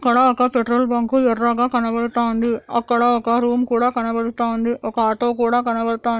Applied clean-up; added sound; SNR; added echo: none; none; none; none.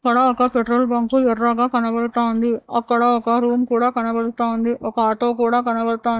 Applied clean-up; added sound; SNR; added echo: neural mask model DeepFilterNet 3.